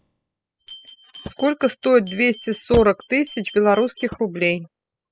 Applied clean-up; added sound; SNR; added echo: classical method spectral subtraction.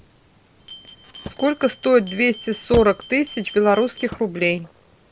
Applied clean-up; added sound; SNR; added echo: none; Motor vehicle (road) + Glass; 15 dB; none.